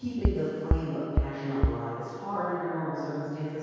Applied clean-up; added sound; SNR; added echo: none; Bass drum; -3 dB; reverberation time 2.2 s.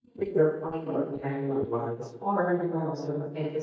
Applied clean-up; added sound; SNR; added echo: neural mask model DeepFilterNet 3.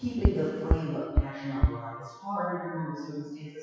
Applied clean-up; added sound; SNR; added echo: classical method WPE with log-MMSE.